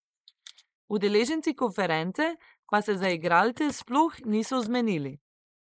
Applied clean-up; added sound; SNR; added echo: neural mask model Resemble Enhance denoiser.